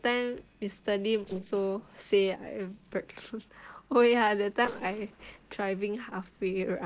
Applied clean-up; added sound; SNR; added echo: neural separator model SepFormer DNS4.